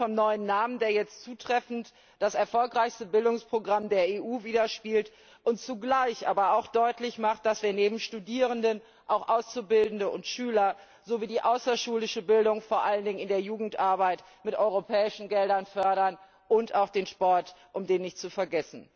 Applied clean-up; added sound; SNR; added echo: none; none; none; none.